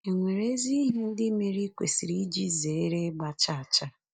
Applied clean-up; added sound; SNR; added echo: neural mask model DeepFilterNet 3.